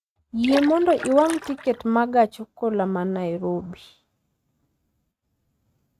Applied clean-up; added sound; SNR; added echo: neural mask model RNNoise.